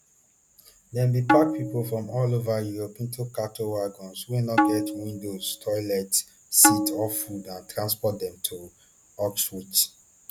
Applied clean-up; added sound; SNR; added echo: none; Tabla; 0 dB; none.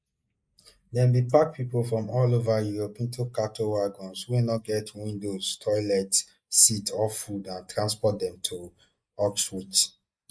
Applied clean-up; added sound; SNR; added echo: neural mask model Resemble Enhance denoiser.